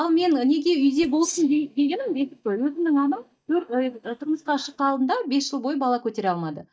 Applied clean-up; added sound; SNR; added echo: neural mask model DeepFilterNet 3.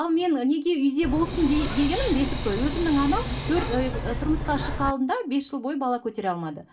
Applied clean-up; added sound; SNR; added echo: none; Hiss; 0 dB; reverberation time 0.2 s.